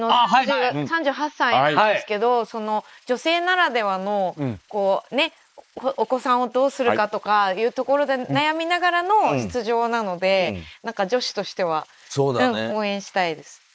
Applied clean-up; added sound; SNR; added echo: neural mask model Resemble Enhance denoiser.